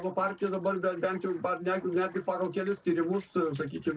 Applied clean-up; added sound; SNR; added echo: neural separator model SepFormer DNS4.